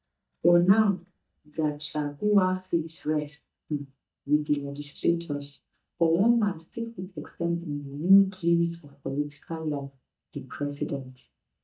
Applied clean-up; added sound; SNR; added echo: neural mask model DeepFilterNet 3.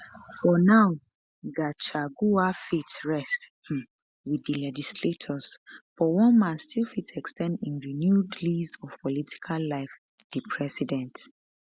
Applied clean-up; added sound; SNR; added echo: none; none; none; none.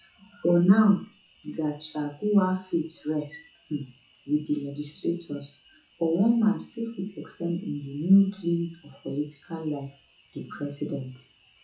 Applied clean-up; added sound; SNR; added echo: classical method WPE with log-MMSE.